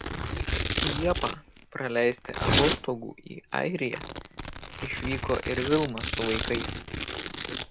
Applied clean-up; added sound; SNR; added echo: none; Domestic sounds, home sounds; 1 dB; none.